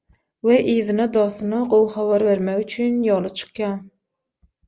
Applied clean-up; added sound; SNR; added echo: none; none; none; none.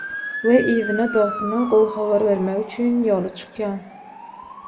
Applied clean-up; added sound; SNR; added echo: none; Motor vehicle (road) / Siren; 11 dB; reverberation time 0.9 s.